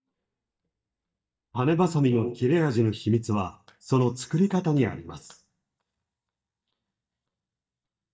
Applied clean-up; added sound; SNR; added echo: neural mask model DeepFilterNet 3.